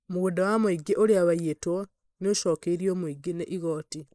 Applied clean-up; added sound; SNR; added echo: neural mask model Resemble Enhance denoiser.